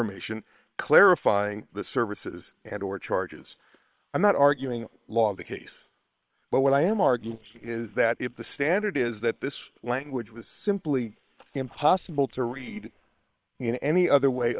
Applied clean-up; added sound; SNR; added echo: neural separator model SepFormer WHAM!.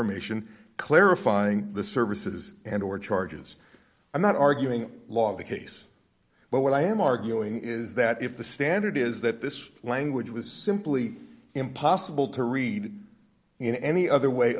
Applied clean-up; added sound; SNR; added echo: none; none; none; none.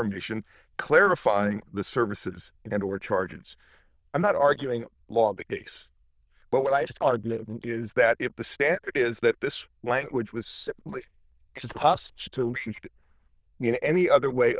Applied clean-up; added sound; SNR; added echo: neural diffusion model UNIVERSE++.